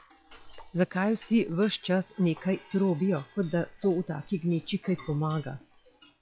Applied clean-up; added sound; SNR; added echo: classical method log-MMSE.